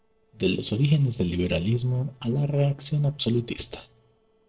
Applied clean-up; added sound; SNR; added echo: neural separator model SepFormer DNS4.